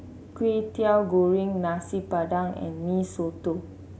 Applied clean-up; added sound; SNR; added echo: none; none; none; none.